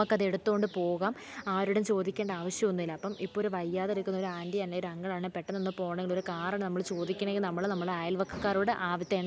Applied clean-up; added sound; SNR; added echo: none; none; none; none.